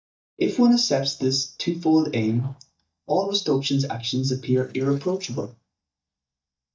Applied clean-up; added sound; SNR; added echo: neural mask model DeepFilterNet 3.